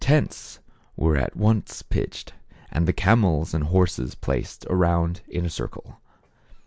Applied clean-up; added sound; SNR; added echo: none; none; none; none.